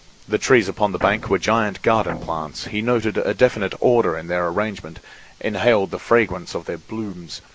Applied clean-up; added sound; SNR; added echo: none; Guitar; 15 dB; none.